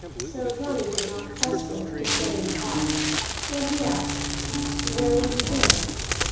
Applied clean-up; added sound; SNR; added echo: none; Crackle; -4 dB; reverberation time 1.0 s.